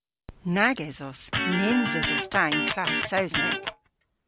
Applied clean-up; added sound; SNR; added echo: none; Electric guitar; 0 dB; none.